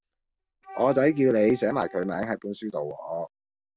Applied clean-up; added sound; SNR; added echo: none; Wind instrument, woodwind instrument; 20 dB; none.